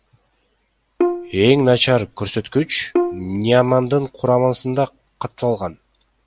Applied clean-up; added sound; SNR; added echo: none; Bowed string instrument; 5 dB; none.